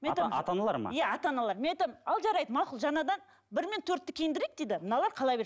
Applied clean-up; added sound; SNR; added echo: none; none; none; none.